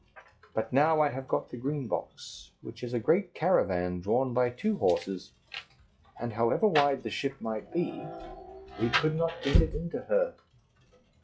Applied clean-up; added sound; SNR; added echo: classical method log-MMSE.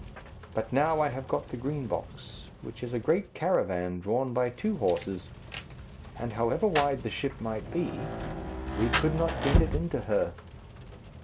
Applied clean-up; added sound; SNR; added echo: none; Rain; 5 dB; none.